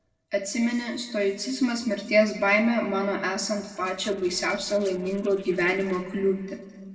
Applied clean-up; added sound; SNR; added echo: neural separator model SepFormer DNS4.